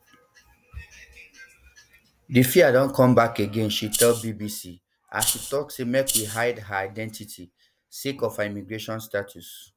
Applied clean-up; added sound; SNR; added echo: none; Rattle (instrument); 1 dB; none.